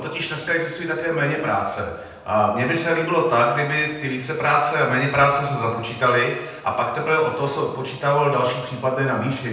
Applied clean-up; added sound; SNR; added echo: none; none; none; reverberation time 0.8 s.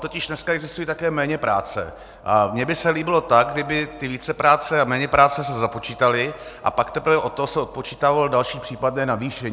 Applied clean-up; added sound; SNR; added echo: none; none; none; none.